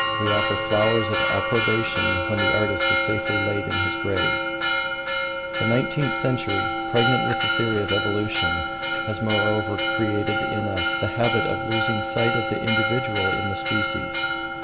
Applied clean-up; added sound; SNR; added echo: none; Church bell; -2 dB; none.